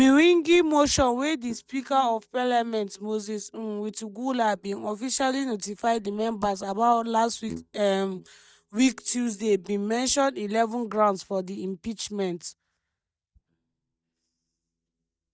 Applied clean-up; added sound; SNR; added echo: neural mask model DeepFilterNet 3.